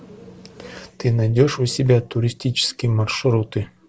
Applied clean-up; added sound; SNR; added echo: none; none; none; none.